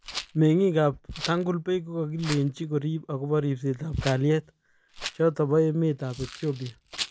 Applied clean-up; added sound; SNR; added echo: none; Rattle; 15 dB; none.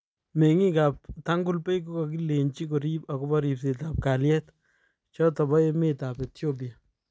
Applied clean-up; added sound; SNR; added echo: none; none; none; none.